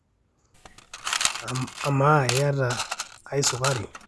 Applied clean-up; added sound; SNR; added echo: none; Coin (dropping) / Mechanisms; 5 dB; none.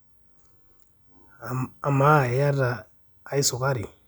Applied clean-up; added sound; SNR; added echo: none; none; none; none.